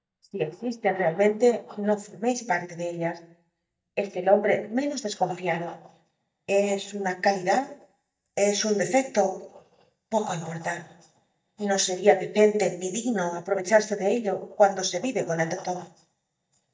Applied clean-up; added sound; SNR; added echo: neural mask model DeepFilterNet 3.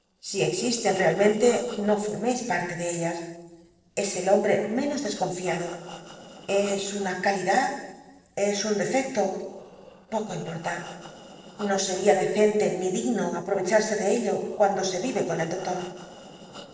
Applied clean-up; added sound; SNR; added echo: neural separator model SepFormer DNS4.